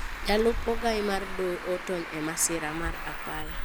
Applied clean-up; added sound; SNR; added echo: none; Traffic noise, roadway noise; 4 dB; none.